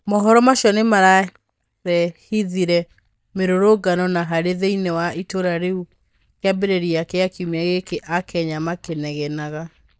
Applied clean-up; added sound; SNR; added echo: neural mask model DeepFilterNet 3.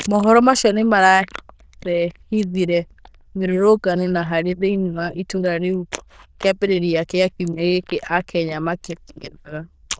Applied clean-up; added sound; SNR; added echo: neural diffusion model UNIVERSE++.